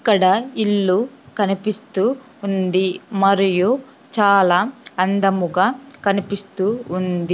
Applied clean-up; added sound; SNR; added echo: none; none; none; none.